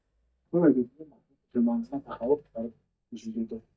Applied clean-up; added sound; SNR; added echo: neural mask model DeepFilterNet 3.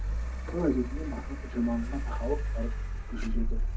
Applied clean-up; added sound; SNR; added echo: none; Car; -3 dB; reverberation time 0.4 s.